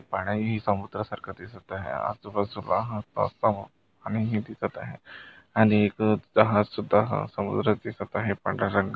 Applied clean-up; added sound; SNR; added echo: none; none; none; none.